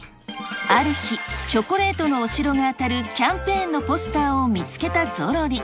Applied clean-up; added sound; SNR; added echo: none; Bathtub (filling or washing); 17 dB; none.